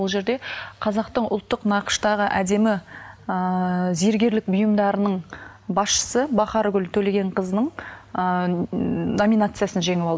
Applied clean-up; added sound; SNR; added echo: none; none; none; none.